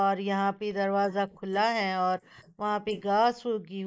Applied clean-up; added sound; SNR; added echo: neural mask model Resemble Enhance denoiser.